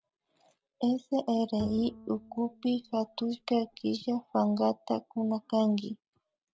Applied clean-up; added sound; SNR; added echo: none; Bowed string instrument; 18 dB; none.